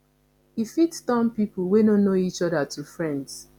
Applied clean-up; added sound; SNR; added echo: none; none; none; none.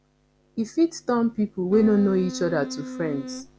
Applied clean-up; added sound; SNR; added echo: none; Wind instrument, woodwind instrument; 10 dB; none.